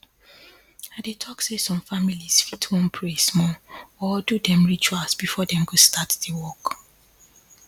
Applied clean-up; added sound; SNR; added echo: none; none; none; none.